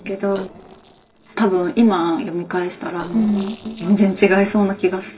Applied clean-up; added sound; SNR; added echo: neural separator model SepFormer DNS4.